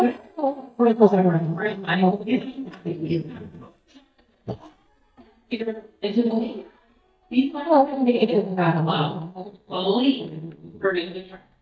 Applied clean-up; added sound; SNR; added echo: neural mask model DeepFilterNet 3.